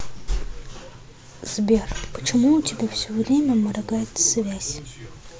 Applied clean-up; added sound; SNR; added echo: none; none; none; none.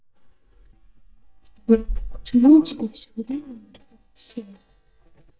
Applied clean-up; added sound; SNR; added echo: neural mask model DeepFilterNet 3.